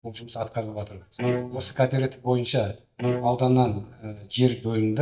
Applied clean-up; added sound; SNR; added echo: neural mask model DeepFilterNet 3.